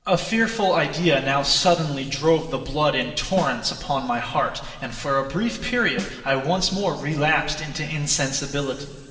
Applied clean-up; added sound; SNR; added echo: neural separator model SepFormer DNS4.